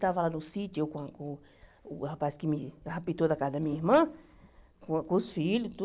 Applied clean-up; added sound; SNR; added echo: none; none; none; none.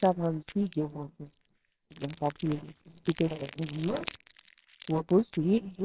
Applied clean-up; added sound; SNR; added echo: neural separator model SepFormer WHAMR!.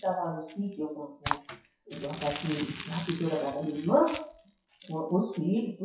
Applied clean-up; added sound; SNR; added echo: classical method WPE with log-MMSE.